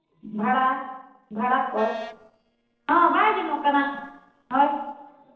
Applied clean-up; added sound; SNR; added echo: neural separator model SepFormer DNS4.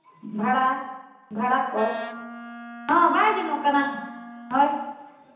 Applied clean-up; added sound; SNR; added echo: none; Wind instrument, woodwind instrument; 15 dB; reverberation time 0.9 s.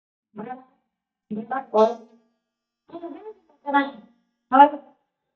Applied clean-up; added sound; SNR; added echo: neural mask model DeepFilterNet 3.